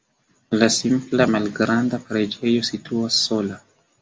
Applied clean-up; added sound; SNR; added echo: none; none; none; none.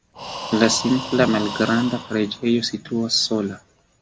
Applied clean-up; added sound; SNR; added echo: none; Breathing; 12 dB; none.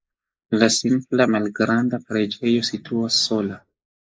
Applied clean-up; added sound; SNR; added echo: neural mask model Resemble Enhance denoiser.